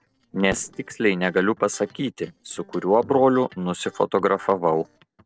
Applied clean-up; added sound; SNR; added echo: neural separator model SepFormer DNS4.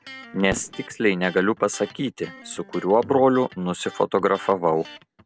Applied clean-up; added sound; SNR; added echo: none; Fireworks + Electric guitar; 19 dB; none.